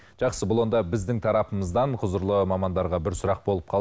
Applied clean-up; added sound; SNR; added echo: none; none; none; none.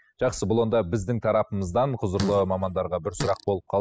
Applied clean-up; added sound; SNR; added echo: classical method spectral subtraction.